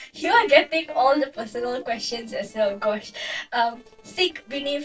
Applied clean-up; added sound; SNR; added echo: neural separator model SepFormer DNS4.